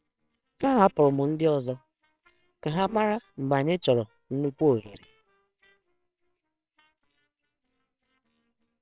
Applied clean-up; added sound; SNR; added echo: neural separator model SepFormer WHAMR!.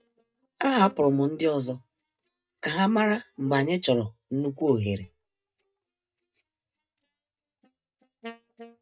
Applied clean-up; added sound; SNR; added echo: neural mask model DeepFilterNet 3.